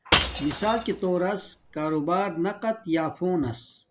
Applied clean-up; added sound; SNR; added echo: none; Shatter / Crushing; 3 dB; none.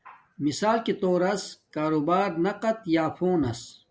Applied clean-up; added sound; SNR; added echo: none; none; none; none.